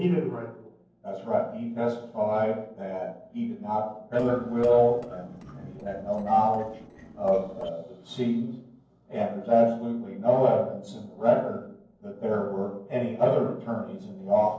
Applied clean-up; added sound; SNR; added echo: neural separator model SepFormer DNS4.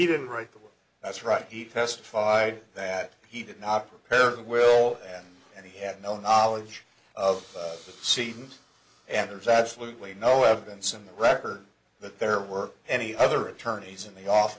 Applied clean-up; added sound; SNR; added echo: none; none; none; none.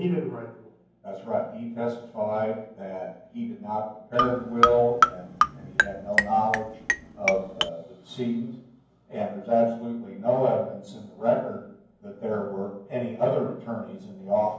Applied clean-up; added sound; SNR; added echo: none; Marimba, xylophone; -3 dB; reverberation time 0.9 s.